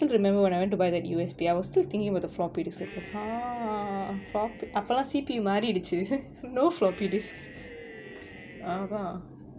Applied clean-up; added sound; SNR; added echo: none; Cheering; 18 dB; none.